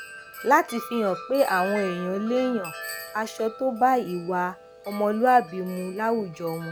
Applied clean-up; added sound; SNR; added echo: none; Wind chime; 14 dB; none.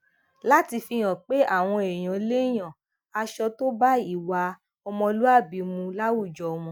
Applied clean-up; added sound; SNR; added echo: none; none; none; none.